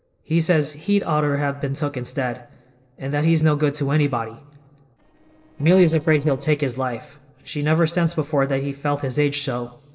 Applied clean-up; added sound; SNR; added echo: neural separator model SepFormer DNS4.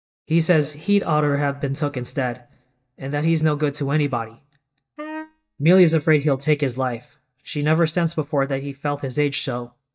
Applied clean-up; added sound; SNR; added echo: neural mask model DeepFilterNet 3.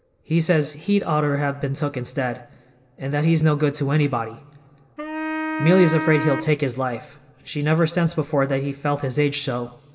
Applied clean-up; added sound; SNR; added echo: none; Wind instrument, woodwind instrument; 6 dB; reverberation time 2.0 s.